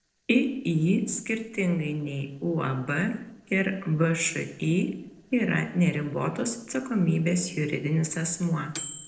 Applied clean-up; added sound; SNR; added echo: neural separator model SepFormer DNS4.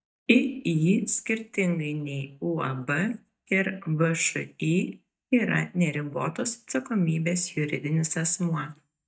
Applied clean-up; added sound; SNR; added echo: neural mask model DeepFilterNet 3.